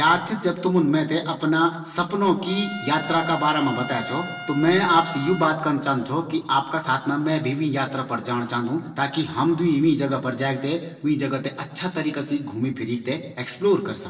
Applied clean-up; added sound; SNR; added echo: none; Trumpet; 12 dB; reverberation time 0.8 s.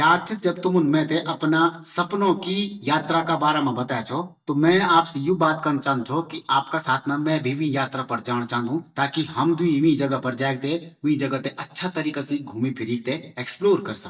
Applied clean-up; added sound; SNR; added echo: neural mask model DeepFilterNet 3.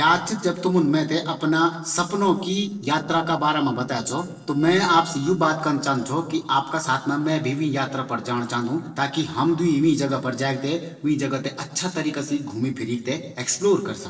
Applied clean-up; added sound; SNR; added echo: neural separator model SepFormer DNS4.